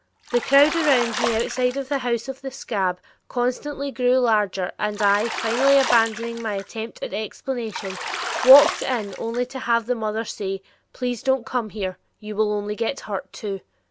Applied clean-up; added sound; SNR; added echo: none; Bathtub (filling or washing); 8 dB; none.